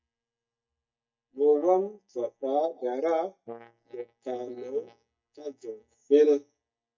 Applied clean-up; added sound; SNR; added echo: neural mask model DeepFilterNet 3.